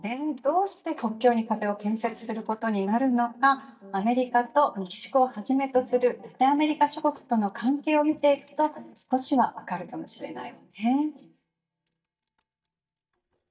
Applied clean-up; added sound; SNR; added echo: neural mask model DeepFilterNet 3.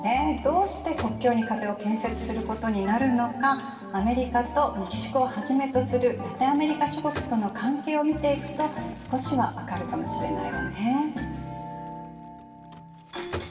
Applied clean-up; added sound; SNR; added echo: none; Crumpling, crinkling; 20 dB; reverberation time 1.9 s.